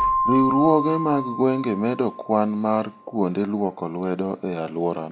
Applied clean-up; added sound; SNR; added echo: none; Keyboard (musical); 6 dB; none.